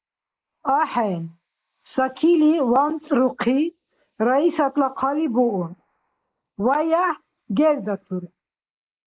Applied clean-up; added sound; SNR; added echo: neural mask model Resemble Enhance denoiser.